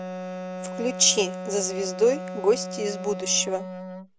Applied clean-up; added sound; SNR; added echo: none; Wind instrument, woodwind instrument; 8 dB; none.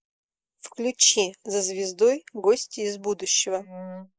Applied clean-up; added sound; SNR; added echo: neural mask model Resemble Enhance denoiser.